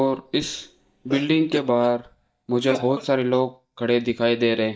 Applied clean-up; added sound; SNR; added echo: neural mask model DeepFilterNet 3.